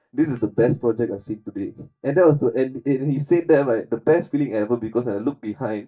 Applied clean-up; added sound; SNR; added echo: neural mask model DeepFilterNet 3.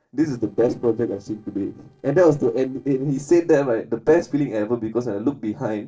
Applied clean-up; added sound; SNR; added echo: neural separator model SepFormer DNS4.